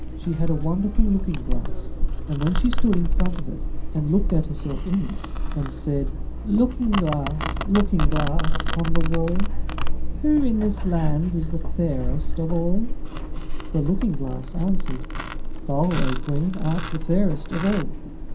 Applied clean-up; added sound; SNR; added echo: none; Domestic sounds, home sounds; -3 dB; reverberation time 0.3 s.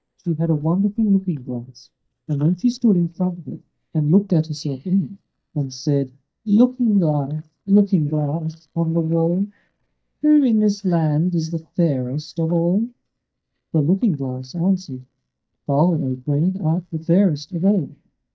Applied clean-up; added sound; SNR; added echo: neural mask model DeepFilterNet 3.